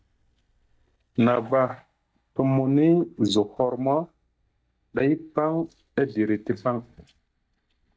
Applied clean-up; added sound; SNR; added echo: neural mask model DeepFilterNet 3.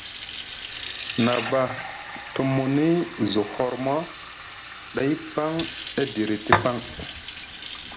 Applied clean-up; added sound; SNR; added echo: none; Fill (with liquid) / Sink (filling or washing); 3 dB; none.